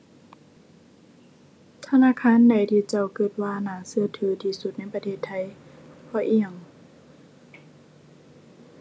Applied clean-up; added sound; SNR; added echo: none; none; none; none.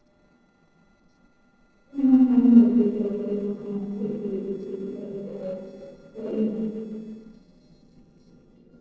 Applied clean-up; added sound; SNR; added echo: neural separator model SepFormer DNS4.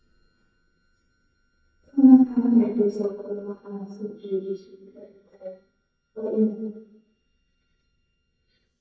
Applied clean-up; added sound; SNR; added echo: neural mask model DeepFilterNet 3.